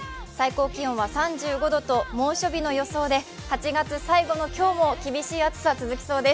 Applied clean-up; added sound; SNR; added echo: none; none; none; none.